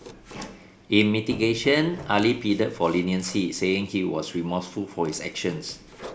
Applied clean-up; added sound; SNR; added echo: none; Knock + Domestic sounds, home sounds; 20 dB; none.